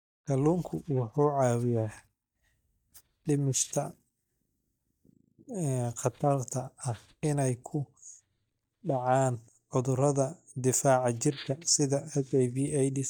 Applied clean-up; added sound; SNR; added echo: neural mask model DeepFilterNet 3.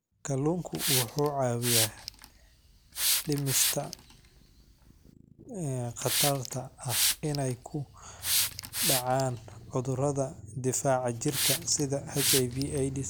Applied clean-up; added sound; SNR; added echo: none; Hiss; 1 dB; none.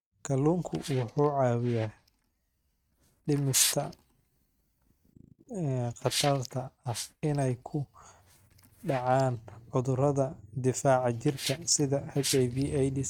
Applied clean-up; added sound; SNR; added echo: neural mask model RNNoise.